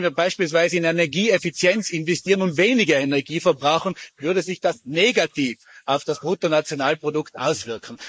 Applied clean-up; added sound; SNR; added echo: neural mask model Resemble Enhance denoiser.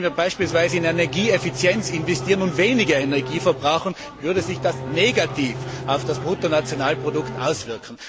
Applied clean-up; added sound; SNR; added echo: none; Race car, auto racing / Engine starting; 9 dB; none.